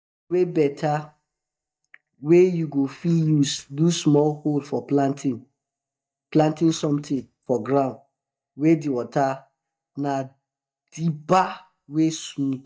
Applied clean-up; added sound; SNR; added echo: neural mask model DeepFilterNet 3.